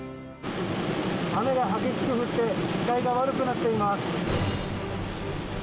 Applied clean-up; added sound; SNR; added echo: none; none; none; none.